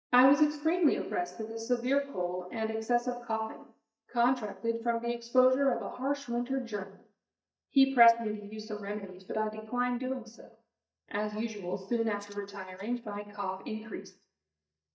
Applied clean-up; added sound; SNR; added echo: neural mask model DeepFilterNet 3.